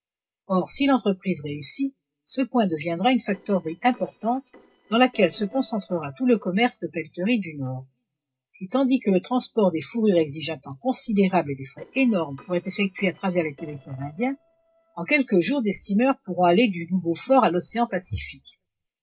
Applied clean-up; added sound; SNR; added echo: neural separator model SepFormer DNS4.